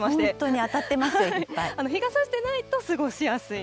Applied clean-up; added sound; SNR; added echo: none; none; none; none.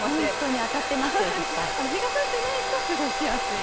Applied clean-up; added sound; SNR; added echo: none; Domestic sounds, home sounds; 0 dB; none.